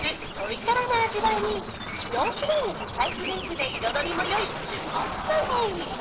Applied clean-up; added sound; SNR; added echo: neural separator model SepFormer DNS4.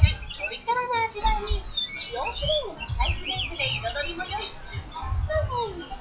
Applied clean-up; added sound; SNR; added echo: classical method WPE with log-MMSE.